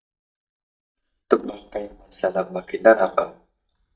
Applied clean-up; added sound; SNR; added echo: neural mask model DeepFilterNet 3.